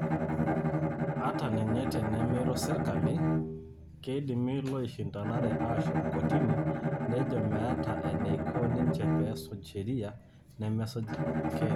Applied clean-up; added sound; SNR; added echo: none; Bowed string instrument; -2 dB; none.